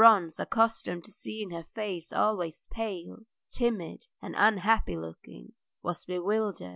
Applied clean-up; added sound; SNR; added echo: none; none; none; none.